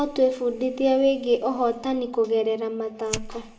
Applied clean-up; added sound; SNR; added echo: none; Fire; 17 dB; reverberation time 1.2 s.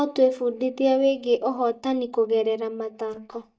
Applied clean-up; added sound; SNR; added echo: neural mask model DeepFilterNet 3.